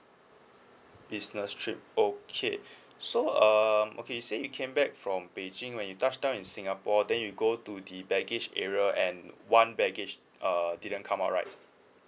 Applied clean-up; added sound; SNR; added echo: none; none; none; none.